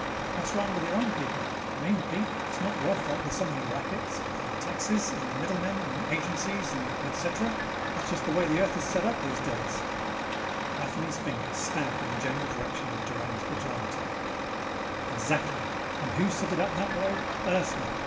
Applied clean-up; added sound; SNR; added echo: none; Truck; -1 dB; reverberation time 0.7 s.